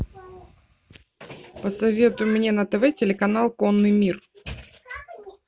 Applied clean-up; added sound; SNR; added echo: none; none; none; none.